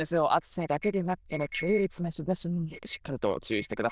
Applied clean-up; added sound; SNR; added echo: neural diffusion model UNIVERSE++.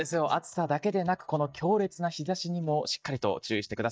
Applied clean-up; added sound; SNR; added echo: neural mask model DeepFilterNet 3.